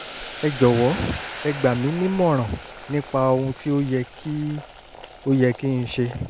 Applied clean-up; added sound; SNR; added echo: none; Boiling; 14 dB; none.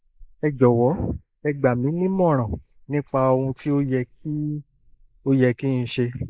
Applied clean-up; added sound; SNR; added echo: neural mask model Resemble Enhance denoiser.